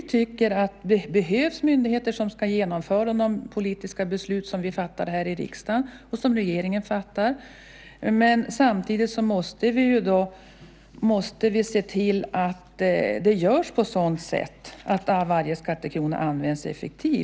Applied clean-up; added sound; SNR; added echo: none; none; none; none.